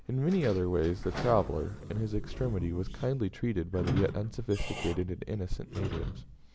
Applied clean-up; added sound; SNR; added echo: none; Squeak / Sliding door; 9 dB; none.